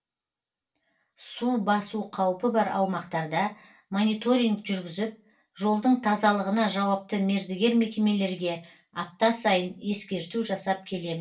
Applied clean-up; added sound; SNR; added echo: none; Chirp, tweet; 4 dB; reverberation time 0.3 s.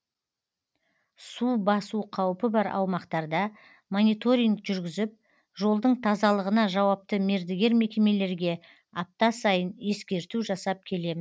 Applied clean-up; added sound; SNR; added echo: none; none; none; none.